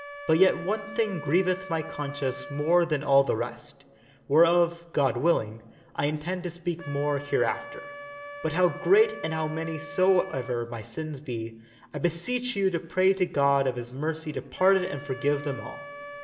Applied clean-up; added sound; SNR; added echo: none; Wind instrument, woodwind instrument; 16 dB; reverberation time 1.7 s.